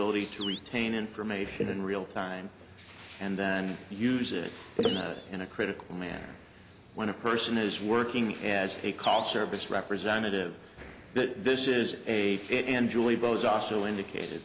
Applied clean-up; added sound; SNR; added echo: none; Crushing + Animal; 15 dB; none.